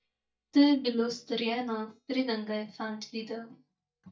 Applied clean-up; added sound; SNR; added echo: neural mask model DeepFilterNet 3.